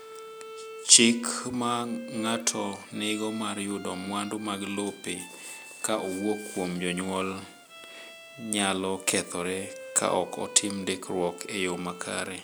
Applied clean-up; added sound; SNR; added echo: none; Bowed string instrument; 16 dB; none.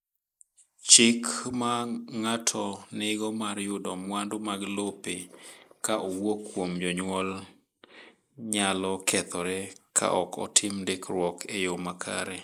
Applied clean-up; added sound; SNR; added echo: neural mask model Resemble Enhance denoiser.